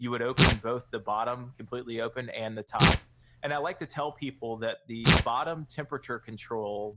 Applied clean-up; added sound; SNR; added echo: none; Tearing; -4 dB; none.